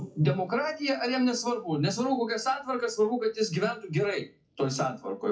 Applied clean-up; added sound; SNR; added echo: classical method WPE with log-MMSE.